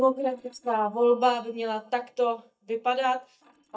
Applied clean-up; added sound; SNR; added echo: neural mask model DeepFilterNet 3.